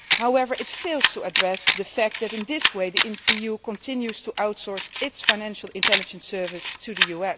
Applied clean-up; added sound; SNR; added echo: none; Camera; -1 dB; none.